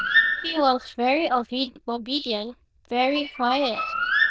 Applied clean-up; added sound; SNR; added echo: neural diffusion model UNIVERSE++.